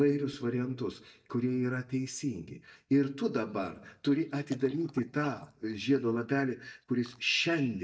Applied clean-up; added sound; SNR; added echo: neural mask model DeepFilterNet 3.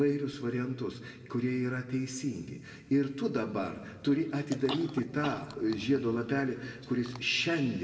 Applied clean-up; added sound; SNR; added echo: none; Chewing, mastication / Cough; 14 dB; reverberation time 1.5 s.